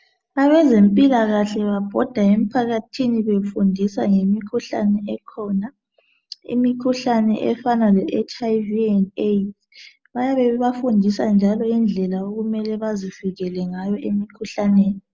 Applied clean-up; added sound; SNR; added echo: none; none; none; none.